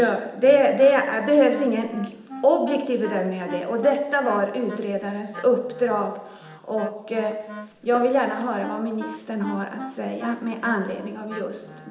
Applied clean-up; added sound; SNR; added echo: none; Wind instrument, woodwind instrument; 16 dB; reverberation time 0.8 s.